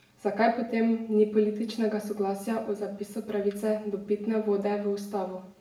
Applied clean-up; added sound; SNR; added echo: none; none; none; reverberation time 0.6 s.